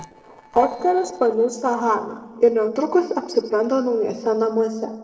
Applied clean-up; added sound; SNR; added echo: neural separator model SepFormer DNS4.